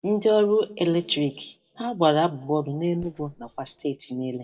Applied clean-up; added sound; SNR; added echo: neural mask model DeepFilterNet 3.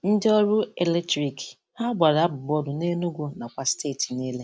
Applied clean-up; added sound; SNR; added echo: none; none; none; none.